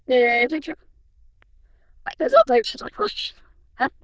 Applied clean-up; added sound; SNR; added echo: neural diffusion model UNIVERSE++.